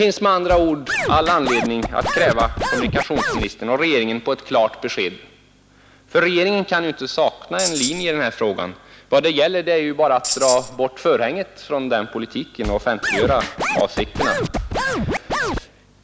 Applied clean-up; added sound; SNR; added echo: none; Scratching (performance technique) + Tambourine; 3 dB; none.